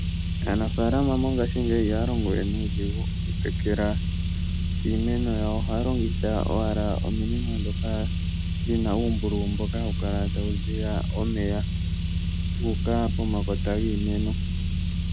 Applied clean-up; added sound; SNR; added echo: none; Car; -3 dB; none.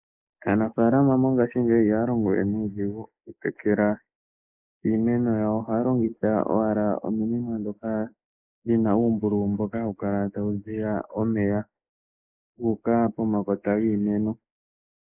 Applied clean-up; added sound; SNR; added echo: neural mask model Resemble Enhance denoiser.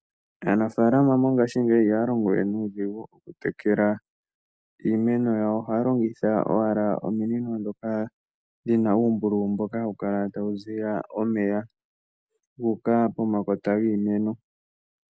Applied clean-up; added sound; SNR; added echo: none; none; none; none.